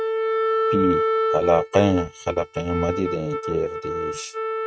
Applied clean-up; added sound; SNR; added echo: neural mask model RNNoise.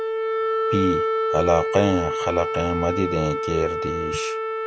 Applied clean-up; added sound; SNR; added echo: none; Wind instrument, woodwind instrument; 0 dB; none.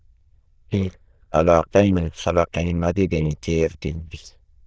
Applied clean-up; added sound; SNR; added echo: neural diffusion model UNIVERSE++.